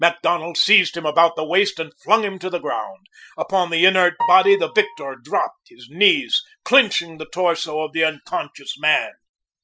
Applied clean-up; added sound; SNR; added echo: classical method Wiener filter.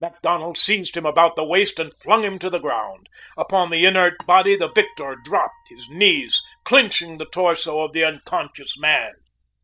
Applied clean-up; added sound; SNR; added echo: neural mask model DeepFilterNet 3.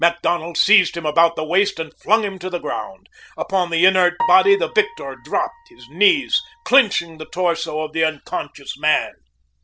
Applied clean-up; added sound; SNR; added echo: none; Piano; 13 dB; none.